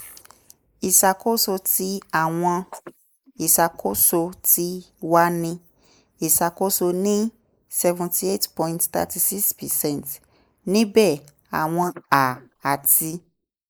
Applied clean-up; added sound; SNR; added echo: neural mask model Resemble Enhance denoiser.